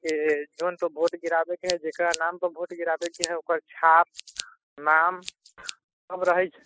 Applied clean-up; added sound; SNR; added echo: classical method spectral subtraction.